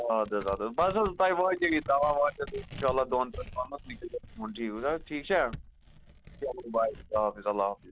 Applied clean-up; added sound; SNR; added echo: none; Tearing; 16 dB; none.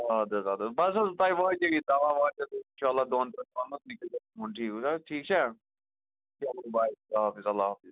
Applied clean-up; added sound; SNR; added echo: none; none; none; none.